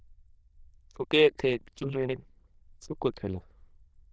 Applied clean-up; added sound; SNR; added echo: neural diffusion model UNIVERSE++.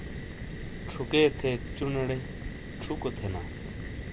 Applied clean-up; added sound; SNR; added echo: none; Fire; 5 dB; none.